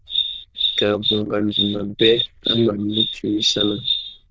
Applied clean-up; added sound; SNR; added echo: neural diffusion model UNIVERSE++.